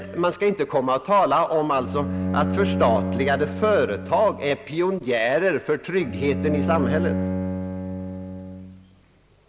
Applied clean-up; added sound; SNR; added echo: none; Bowed string instrument; 5 dB; none.